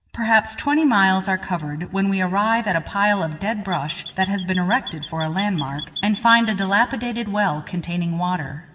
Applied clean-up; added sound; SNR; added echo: none; Squeak / Chirp, tweet; 4 dB; reverberation time 1.8 s.